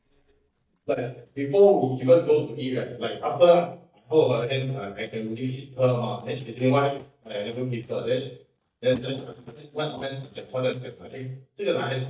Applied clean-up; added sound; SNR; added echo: neural mask model DeepFilterNet 3.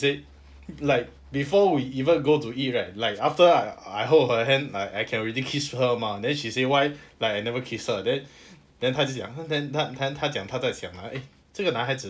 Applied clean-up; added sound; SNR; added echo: none; none; none; none.